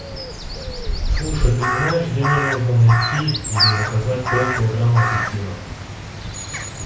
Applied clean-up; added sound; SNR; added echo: none; Crow; 2 dB; reverberation time 0.6 s.